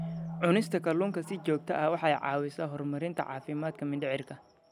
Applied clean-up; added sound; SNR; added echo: none; Marimba, xylophone; 14 dB; none.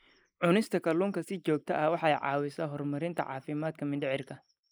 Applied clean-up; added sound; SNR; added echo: neural mask model Resemble Enhance denoiser.